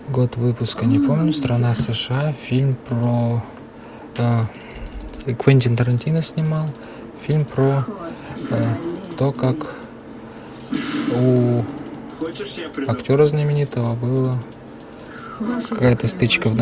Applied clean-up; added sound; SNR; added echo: none; none; none; none.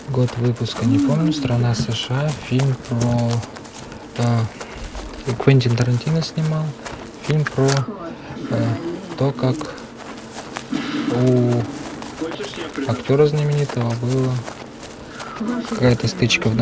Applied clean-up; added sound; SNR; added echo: none; Run; 15 dB; none.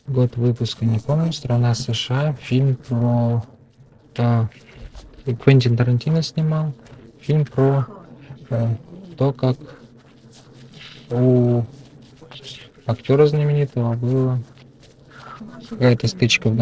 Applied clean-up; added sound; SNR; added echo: neural separator model SepFormer DNS4.